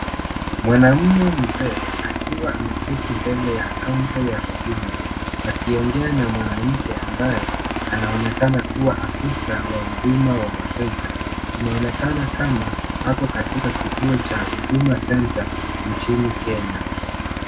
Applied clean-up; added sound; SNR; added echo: none; Aircraft; 3 dB; reverberation time 0.3 s.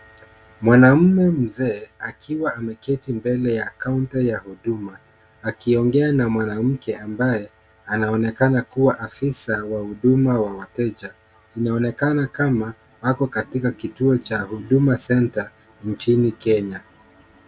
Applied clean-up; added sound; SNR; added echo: none; none; none; none.